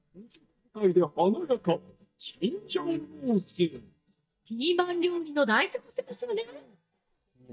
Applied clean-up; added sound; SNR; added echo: neural mask model DeepFilterNet 3.